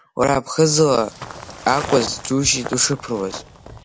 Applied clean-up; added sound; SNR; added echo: none; Walk, footsteps; 13 dB; none.